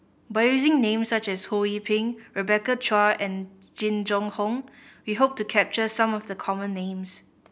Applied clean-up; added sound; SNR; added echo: none; none; none; none.